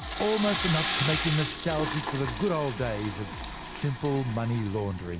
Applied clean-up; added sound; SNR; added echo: none; Toilet flush / Water; 5 dB; none.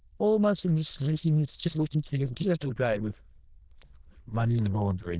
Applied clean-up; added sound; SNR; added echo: neural diffusion model UNIVERSE++.